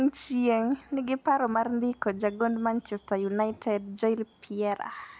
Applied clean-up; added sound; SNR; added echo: none; none; none; none.